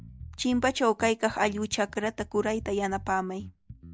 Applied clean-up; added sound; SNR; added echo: none; Bass guitar; 17 dB; none.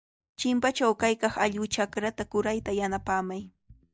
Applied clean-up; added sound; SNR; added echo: neural mask model DeepFilterNet 3.